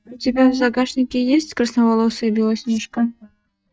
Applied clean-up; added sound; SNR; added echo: neural mask model DeepFilterNet 3.